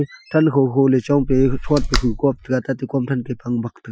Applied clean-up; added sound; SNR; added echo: classical method Wiener filter.